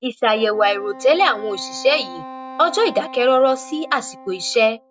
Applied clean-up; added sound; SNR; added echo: none; Wind instrument, woodwind instrument; 17 dB; none.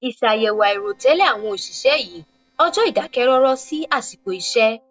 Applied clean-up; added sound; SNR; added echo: neural separator model SepFormer DNS4.